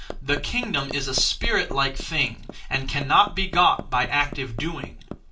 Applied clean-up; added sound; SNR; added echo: none; Hammer; 15 dB; reverberation time 0.2 s.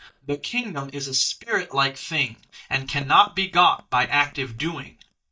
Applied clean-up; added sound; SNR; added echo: neural mask model DeepFilterNet 3.